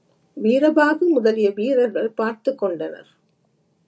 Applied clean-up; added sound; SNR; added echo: none; none; none; none.